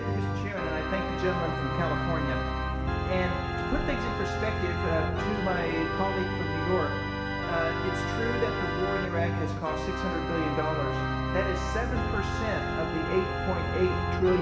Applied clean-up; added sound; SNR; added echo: none; Organ; -2 dB; reverberation time 1.4 s.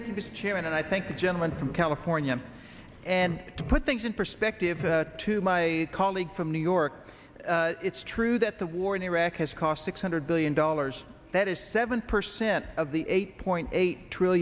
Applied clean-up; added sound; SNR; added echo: none; none; none; none.